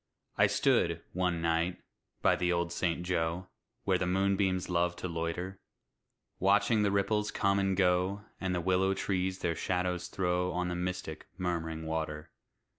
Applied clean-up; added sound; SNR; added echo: none; none; none; none.